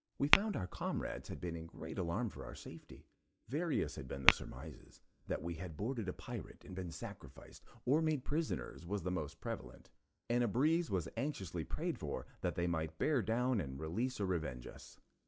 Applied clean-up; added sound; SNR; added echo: none; Tap / Glass; 0 dB; none.